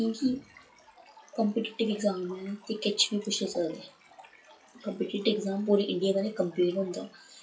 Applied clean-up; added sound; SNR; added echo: classical method WPE with log-MMSE.